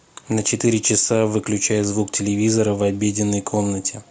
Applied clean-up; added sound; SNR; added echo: none; none; none; none.